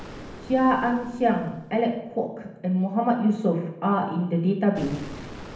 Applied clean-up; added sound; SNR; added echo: none; Explosion; 18 dB; reverberation time 0.8 s.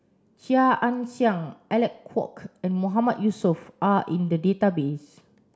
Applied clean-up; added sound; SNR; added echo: none; none; none; none.